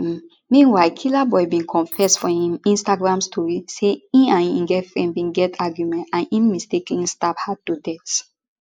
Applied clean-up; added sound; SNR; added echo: neural mask model Resemble Enhance denoiser.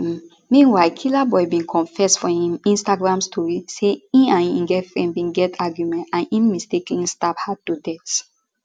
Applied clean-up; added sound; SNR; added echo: none; none; none; none.